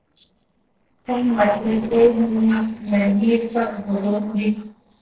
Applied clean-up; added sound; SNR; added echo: neural separator model SepFormer DNS4.